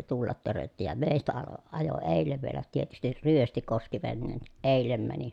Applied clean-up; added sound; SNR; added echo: none; none; none; none.